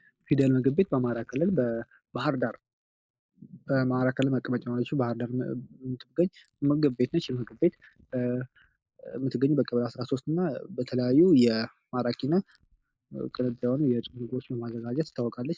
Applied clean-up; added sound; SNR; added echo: neural mask model Resemble Enhance denoiser.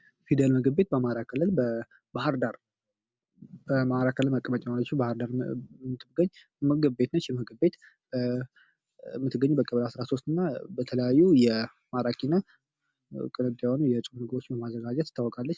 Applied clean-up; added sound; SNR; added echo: none; none; none; none.